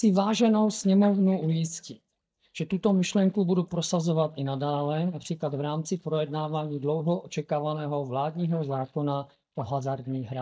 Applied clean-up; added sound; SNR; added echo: neural mask model DeepFilterNet 3.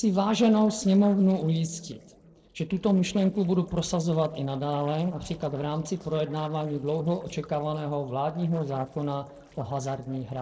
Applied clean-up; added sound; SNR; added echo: neural separator model SepFormer DNS4.